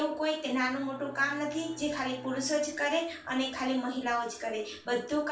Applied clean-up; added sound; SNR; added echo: none; Bowed string instrument; 19 dB; reverberation time 0.3 s.